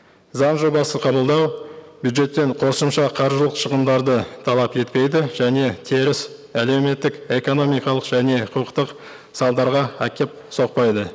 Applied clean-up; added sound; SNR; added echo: none; none; none; none.